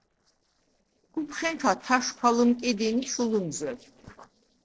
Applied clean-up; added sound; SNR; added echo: neural separator model SepFormer DNS4.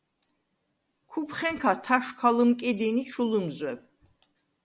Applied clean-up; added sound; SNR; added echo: none; none; none; none.